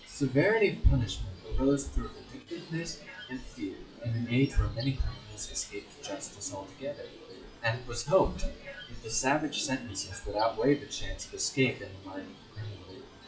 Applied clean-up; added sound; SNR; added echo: classical method WPE with log-MMSE.